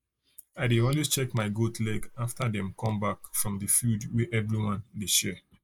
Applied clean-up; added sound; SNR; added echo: neural mask model Resemble Enhance denoiser.